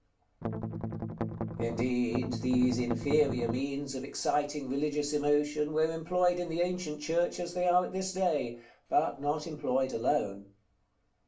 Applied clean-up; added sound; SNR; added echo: none; Strum; 4 dB; reverberation time 0.3 s.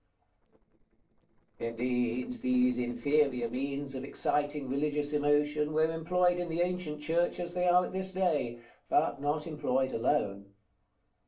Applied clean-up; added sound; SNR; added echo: neural separator model SepFormer DNS4.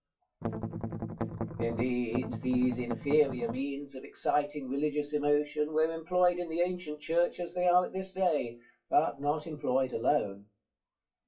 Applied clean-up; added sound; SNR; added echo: classical method WPE with log-MMSE.